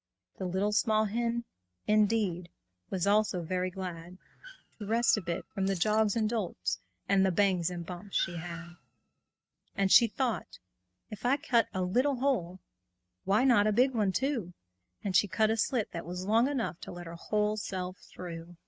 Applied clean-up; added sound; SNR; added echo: neural mask model RNNoise.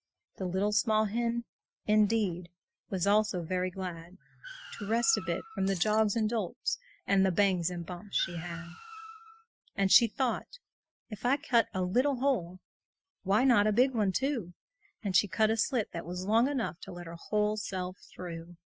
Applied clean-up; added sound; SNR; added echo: classical method Wiener filter.